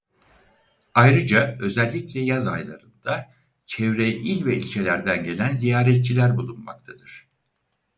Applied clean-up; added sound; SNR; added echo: none; none; none; none.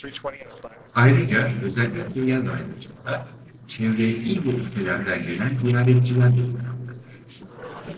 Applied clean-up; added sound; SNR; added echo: neural separator model SepFormer DNS4.